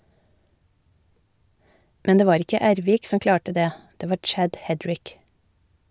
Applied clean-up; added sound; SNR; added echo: none; none; none; none.